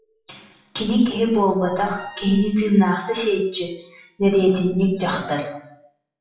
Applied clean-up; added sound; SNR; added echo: classical method WPE with log-MMSE.